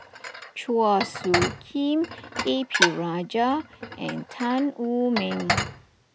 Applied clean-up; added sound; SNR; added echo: none; Dishes, pots, and pans; 4 dB; none.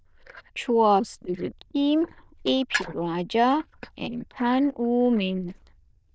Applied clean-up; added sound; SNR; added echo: neural diffusion model UNIVERSE++.